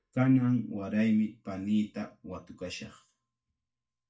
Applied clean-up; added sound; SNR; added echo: neural mask model DeepFilterNet 3.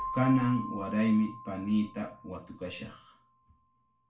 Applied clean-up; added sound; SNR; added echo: none; Keyboard (musical); 11 dB; reverberation time 0.3 s.